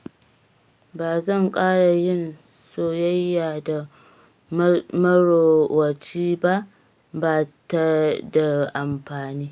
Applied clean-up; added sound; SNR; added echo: none; none; none; none.